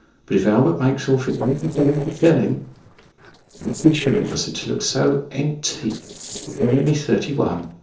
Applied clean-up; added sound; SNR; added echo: neural separator model SepFormer DNS4.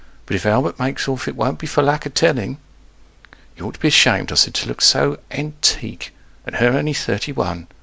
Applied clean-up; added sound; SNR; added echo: none; none; none; none.